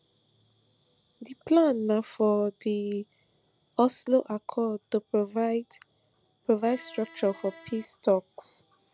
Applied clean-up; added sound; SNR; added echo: none; Accordion; 19 dB; none.